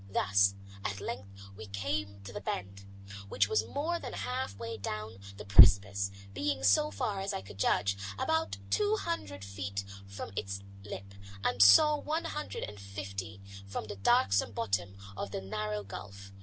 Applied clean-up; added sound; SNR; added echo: none; Organ; 15 dB; none.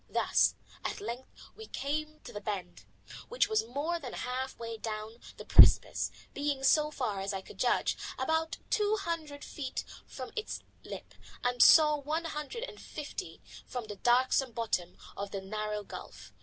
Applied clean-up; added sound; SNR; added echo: none; none; none; none.